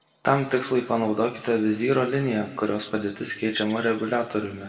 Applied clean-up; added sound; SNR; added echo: none; none; none; reverberation time 1.8 s.